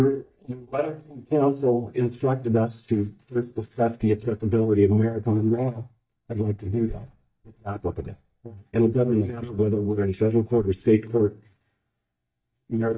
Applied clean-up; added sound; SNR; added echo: neural mask model DeepFilterNet 3.